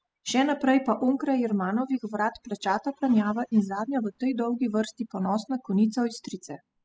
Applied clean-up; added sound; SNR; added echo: classical method spectral subtraction.